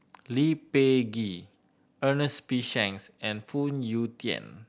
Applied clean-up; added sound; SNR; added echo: none; none; none; none.